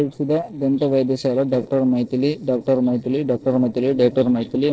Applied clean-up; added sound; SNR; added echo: neural separator model SepFormer DNS4.